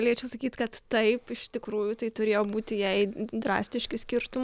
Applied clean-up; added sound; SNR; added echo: none; none; none; none.